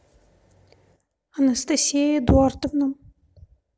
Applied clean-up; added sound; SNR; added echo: none; none; none; none.